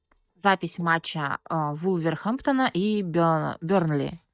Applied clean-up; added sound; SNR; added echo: neural mask model DeepFilterNet 3.